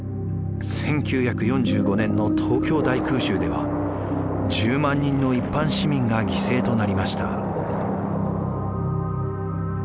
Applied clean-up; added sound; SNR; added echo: none; Sink (filling or washing); 17 dB; none.